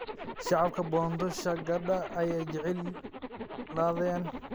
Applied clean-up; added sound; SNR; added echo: none; Zipper (clothing); 9 dB; none.